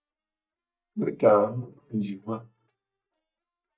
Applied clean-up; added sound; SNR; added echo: neural mask model DeepFilterNet 3.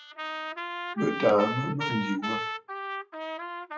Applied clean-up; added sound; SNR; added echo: classical method WPE with log-MMSE.